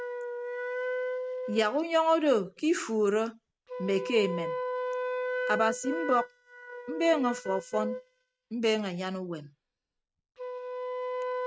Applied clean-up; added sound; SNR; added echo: neural mask model RNNoise.